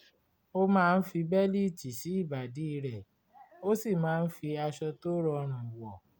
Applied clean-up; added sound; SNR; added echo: none; none; none; none.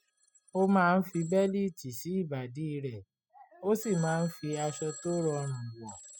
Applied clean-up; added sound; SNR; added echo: classical method spectral subtraction.